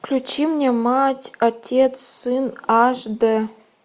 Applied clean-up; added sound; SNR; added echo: none; none; none; none.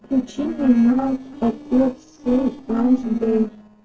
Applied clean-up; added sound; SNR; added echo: neural separator model SepFormer DNS4.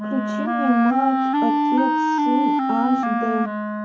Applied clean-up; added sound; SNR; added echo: none; Wind instrument, woodwind instrument; -4 dB; reverberation time 0.3 s.